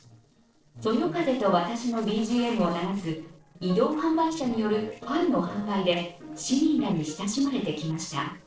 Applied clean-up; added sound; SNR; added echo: neural separator model SepFormer DNS4.